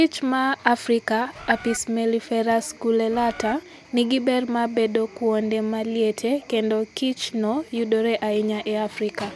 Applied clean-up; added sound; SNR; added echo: none; Bird; 14 dB; none.